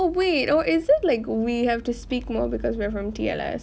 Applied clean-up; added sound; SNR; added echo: none; none; none; none.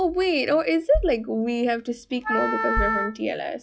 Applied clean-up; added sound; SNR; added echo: classical method log-MMSE.